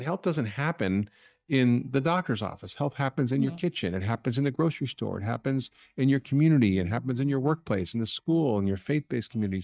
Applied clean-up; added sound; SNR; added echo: neural mask model DeepFilterNet 3.